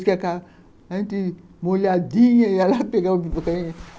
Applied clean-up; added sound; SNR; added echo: none; none; none; none.